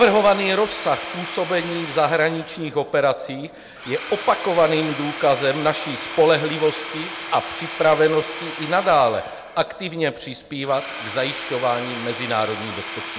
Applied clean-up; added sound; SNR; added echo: none; Tools / Domestic sounds, home sounds; 8 dB; none.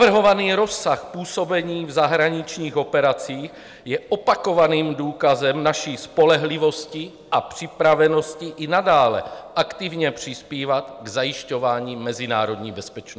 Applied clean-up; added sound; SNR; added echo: none; none; none; none.